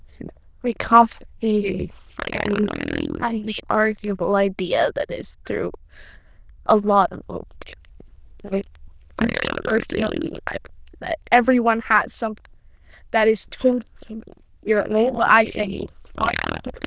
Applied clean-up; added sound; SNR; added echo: neural diffusion model UNIVERSE++.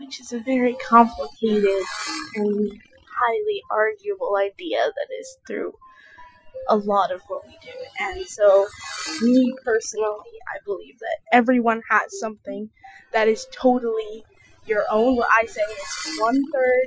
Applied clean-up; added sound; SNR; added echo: classical method Wiener filter.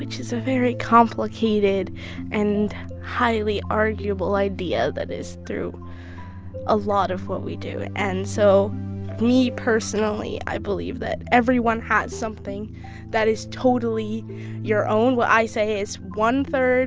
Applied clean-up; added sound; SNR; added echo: none; none; none; none.